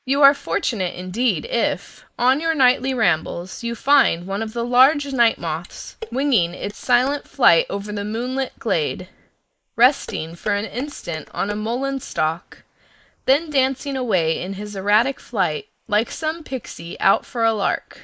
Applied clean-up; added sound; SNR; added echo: neural mask model Resemble Enhance denoiser.